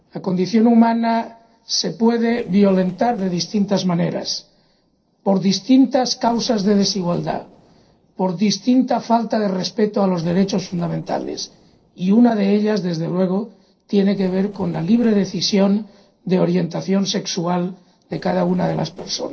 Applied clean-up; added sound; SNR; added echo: neural separator model SepFormer DNS4.